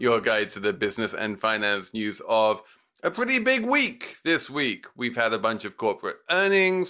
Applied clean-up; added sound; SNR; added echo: none; none; none; none.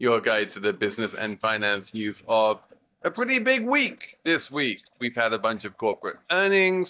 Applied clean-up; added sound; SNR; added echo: neural mask model DeepFilterNet 3.